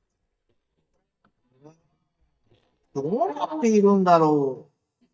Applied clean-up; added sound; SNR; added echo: neural mask model DeepFilterNet 3.